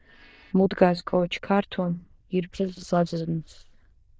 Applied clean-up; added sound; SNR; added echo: neural diffusion model UNIVERSE++.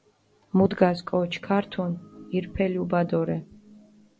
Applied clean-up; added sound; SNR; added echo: none; none; none; none.